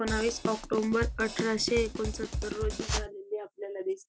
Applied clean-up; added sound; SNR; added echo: none; Drum kit; 4 dB; none.